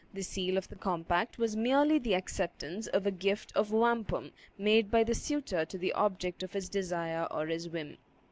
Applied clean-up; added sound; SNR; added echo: none; none; none; none.